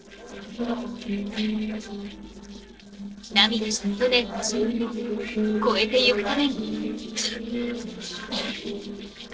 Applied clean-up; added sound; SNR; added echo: neural separator model SepFormer DNS4.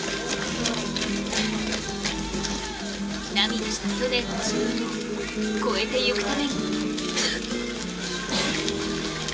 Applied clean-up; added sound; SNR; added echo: none; Acoustic guitar; 1 dB; reverberation time 0.2 s.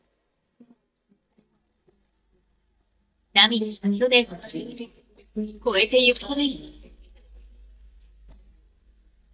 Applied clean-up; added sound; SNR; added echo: neural mask model DeepFilterNet 3.